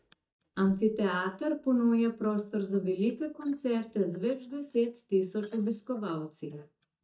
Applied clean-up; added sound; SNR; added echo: neural mask model DeepFilterNet 3.